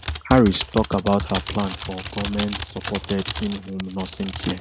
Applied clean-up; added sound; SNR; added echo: none; Typing; 6 dB; none.